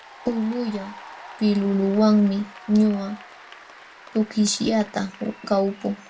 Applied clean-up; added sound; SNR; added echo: none; Applause / Cheering; 20 dB; reverberation time 0.2 s.